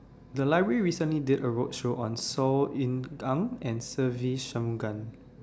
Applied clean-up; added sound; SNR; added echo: none; none; none; none.